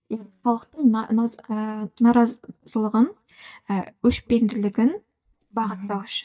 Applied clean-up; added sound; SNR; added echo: neural mask model DeepFilterNet 3.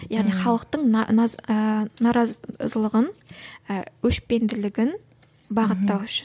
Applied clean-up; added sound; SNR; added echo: none; none; none; none.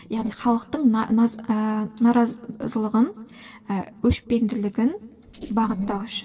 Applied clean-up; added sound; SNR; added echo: neural separator model SepFormer DNS4.